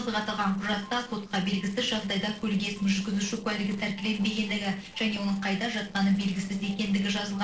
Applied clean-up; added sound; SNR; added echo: neural separator model SepFormer DNS4.